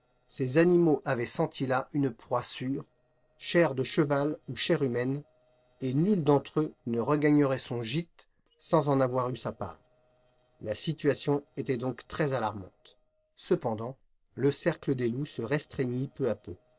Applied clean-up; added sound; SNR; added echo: neural separator model SepFormer DNS4.